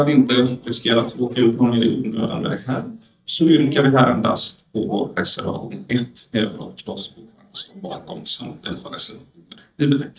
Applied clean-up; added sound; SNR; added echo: neural mask model DeepFilterNet 3.